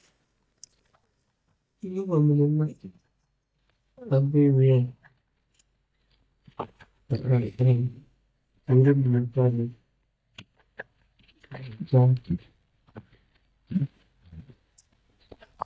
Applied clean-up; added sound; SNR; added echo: neural mask model DeepFilterNet 3.